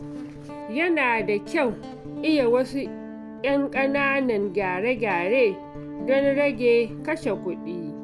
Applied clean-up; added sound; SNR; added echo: none; Guitar; 12 dB; none.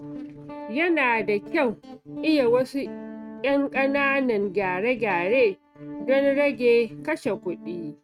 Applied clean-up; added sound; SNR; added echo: neural mask model RNNoise.